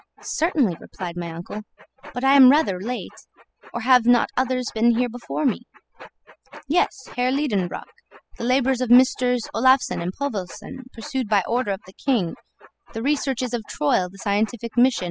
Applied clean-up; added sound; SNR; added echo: classical method spectral subtraction.